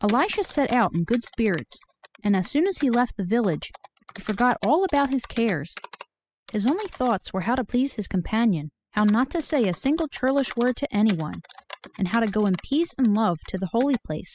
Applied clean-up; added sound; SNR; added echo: classical method spectral subtraction.